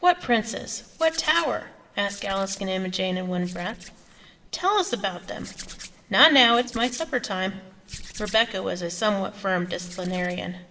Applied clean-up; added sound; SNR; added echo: neural separator model SepFormer DNS4.